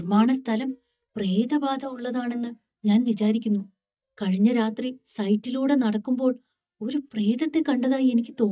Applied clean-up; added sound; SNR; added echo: neural mask model DeepFilterNet 3.